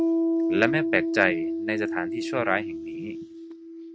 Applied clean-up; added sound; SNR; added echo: neural mask model RNNoise.